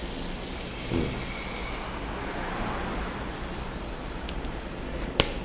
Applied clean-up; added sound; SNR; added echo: none; Car passing by + Sink (filling or washing) / Water tap, faucet; 6 dB; none.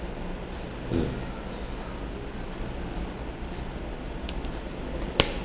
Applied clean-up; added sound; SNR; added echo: none; none; none; none.